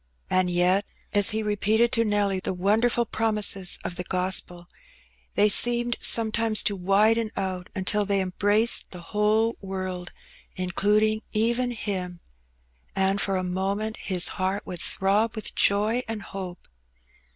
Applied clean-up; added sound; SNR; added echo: none; none; none; none.